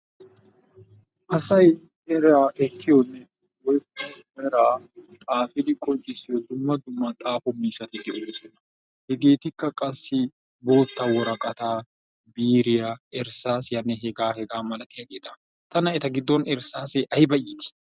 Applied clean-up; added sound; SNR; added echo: none; none; none; none.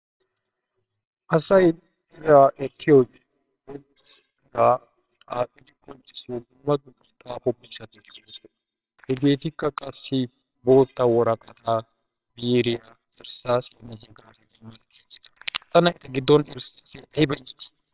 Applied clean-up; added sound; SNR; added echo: neural separator model SepFormer WHAMR!.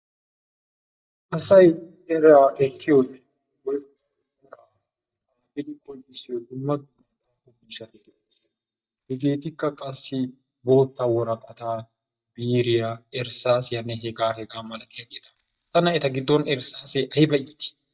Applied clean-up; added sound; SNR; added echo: neural mask model DeepFilterNet 3.